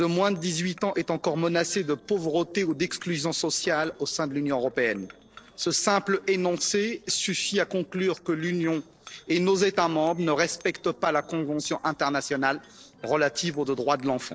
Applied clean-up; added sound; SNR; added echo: neural separator model SepFormer DNS4.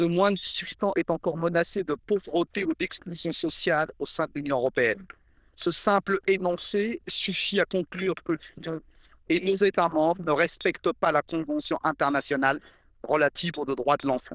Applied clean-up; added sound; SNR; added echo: neural diffusion model UNIVERSE++.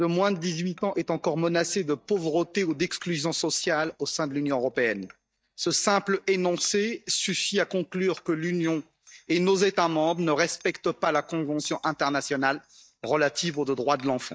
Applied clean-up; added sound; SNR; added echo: neural mask model DeepFilterNet 3.